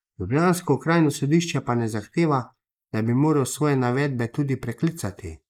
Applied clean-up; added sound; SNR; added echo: neural mask model Resemble Enhance denoiser.